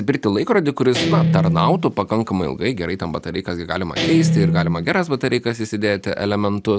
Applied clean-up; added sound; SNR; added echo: none; Guitar; 2 dB; none.